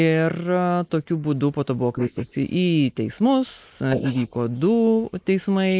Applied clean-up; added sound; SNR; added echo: neural mask model Resemble Enhance denoiser.